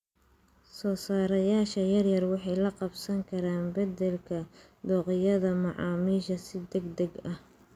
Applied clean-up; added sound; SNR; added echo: none; none; none; none.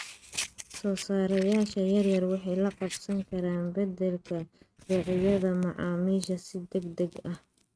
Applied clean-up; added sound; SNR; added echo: neural mask model RNNoise.